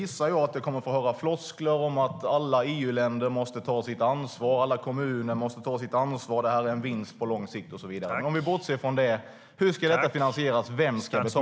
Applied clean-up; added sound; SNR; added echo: none; none; none; none.